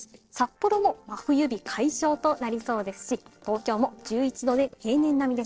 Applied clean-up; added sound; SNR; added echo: neural separator model SepFormer DNS4.